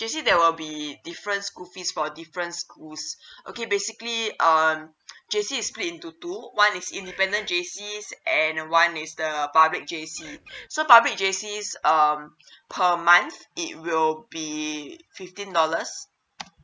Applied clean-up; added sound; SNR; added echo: none; Bird; 18 dB; none.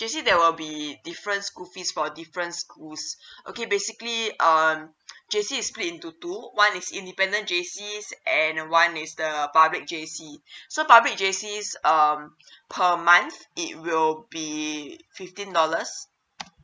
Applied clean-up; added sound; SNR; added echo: none; none; none; none.